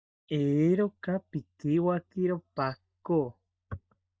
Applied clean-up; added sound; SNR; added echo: neural mask model DeepFilterNet 3.